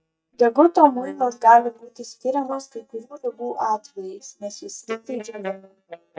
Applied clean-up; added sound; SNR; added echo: neural mask model DeepFilterNet 3.